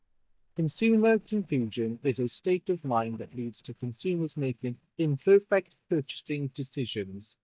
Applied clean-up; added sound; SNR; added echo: neural mask model DeepFilterNet 3.